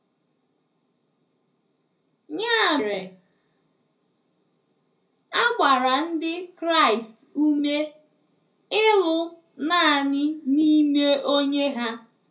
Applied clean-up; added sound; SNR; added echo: none; none; none; reverberation time 0.4 s.